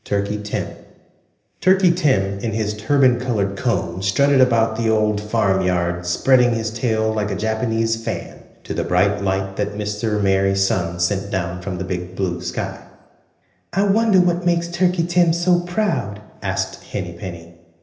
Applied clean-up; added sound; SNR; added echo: none; none; none; reverberation time 0.8 s.